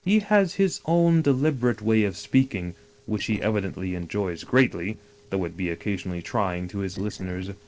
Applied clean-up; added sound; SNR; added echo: neural separator model SepFormer DNS4.